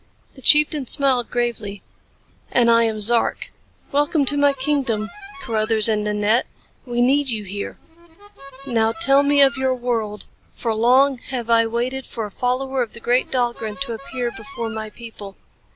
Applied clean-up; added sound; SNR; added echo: none; Harmonica; 17 dB; none.